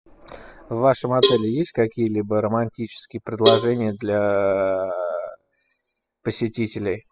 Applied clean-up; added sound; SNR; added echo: classical method spectral subtraction.